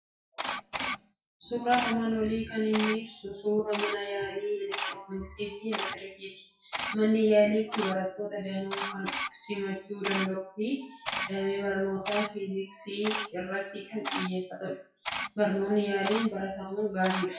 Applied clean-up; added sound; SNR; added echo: classical method WPE with log-MMSE.